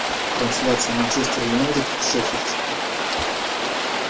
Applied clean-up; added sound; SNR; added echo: none; Rain; -2 dB; reverberation time 0.2 s.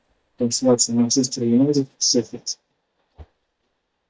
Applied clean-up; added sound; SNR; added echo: neural mask model DeepFilterNet 3.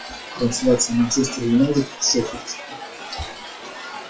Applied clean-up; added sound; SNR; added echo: classical method WPE with log-MMSE.